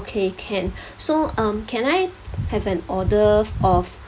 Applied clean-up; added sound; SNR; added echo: none; none; none; none.